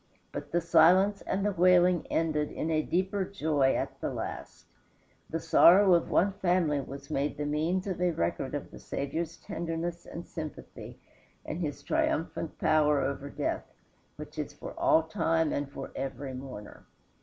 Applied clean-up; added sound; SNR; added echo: none; none; none; none.